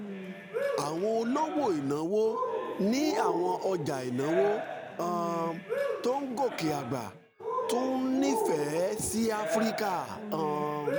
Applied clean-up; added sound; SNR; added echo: none; Cheering; 4 dB; none.